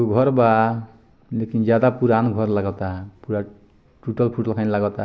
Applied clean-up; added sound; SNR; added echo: none; none; none; none.